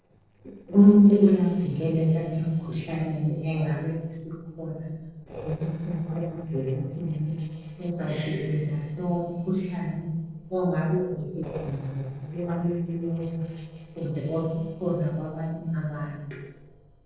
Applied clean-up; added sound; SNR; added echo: neural separator model SepFormer DNS4.